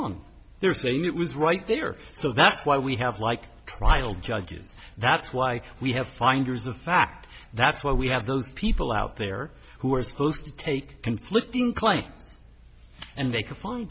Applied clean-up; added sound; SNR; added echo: none; none; none; none.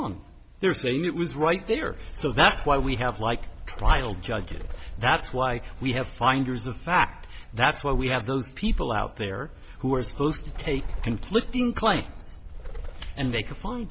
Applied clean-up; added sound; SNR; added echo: none; Bird; 9 dB; none.